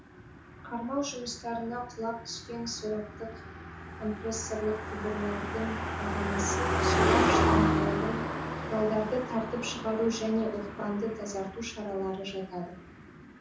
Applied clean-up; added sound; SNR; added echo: none; Car passing by; -2 dB; reverberation time 0.9 s.